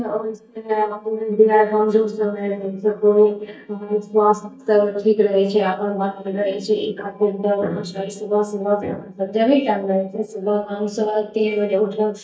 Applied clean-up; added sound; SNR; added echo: neural mask model DeepFilterNet 3.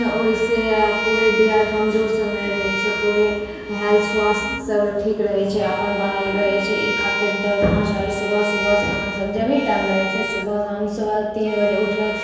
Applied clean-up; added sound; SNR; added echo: none; Bowed string instrument; 7 dB; reverberation time 1.2 s.